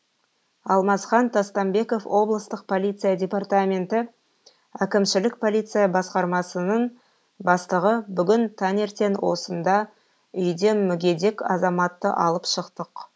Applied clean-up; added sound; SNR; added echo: none; none; none; none.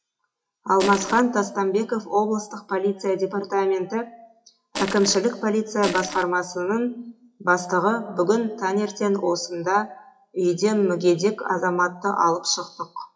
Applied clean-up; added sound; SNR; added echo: classical method WPE with log-MMSE.